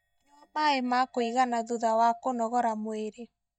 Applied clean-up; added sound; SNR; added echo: neural mask model DeepFilterNet 3.